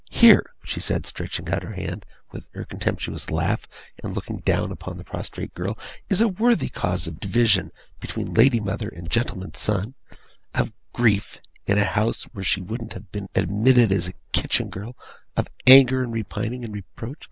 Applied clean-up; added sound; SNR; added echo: none; none; none; none.